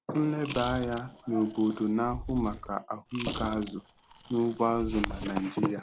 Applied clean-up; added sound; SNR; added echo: none; Chewing, mastication; 11 dB; none.